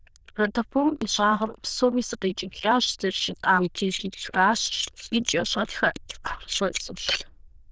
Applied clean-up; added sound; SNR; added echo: neural diffusion model UNIVERSE++.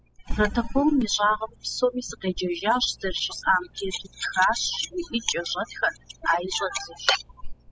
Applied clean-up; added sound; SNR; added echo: classical method spectral subtraction.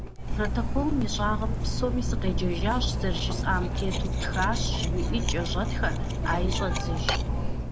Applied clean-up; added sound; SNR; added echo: none; Cutlery, silverware; -4 dB; none.